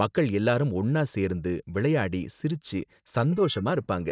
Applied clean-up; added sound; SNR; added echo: neural mask model DeepFilterNet 3.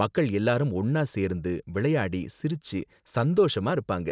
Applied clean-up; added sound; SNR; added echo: none; none; none; none.